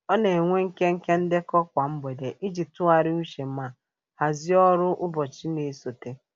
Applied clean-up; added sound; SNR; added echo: none; none; none; none.